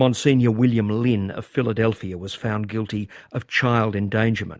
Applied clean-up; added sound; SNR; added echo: none; none; none; none.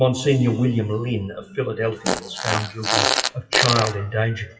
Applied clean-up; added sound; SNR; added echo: classical method WPE with log-MMSE.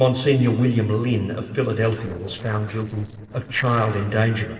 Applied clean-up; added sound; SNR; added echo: neural separator model SepFormer DNS4.